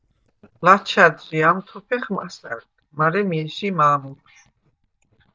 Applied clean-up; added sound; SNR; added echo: neural mask model DeepFilterNet 3.